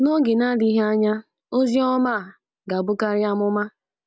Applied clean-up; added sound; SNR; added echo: none; none; none; none.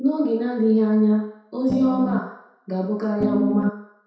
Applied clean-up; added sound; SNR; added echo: none; Piano; -1 dB; reverberation time 0.7 s.